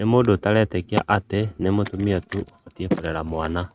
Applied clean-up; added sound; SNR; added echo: neural mask model RNNoise.